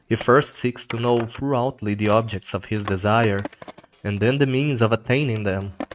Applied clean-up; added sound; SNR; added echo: neural mask model RNNoise.